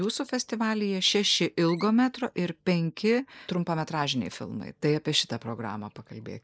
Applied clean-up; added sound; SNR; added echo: neural mask model Resemble Enhance denoiser.